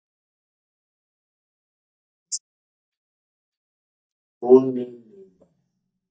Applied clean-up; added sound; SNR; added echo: neural mask model DeepFilterNet 3.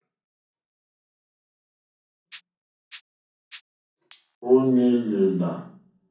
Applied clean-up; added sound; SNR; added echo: none; Rattle (instrument); 17 dB; reverberation time 0.6 s.